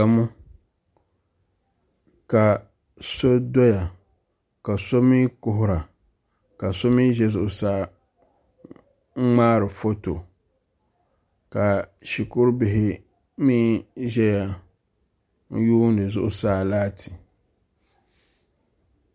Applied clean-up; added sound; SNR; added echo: none; none; none; none.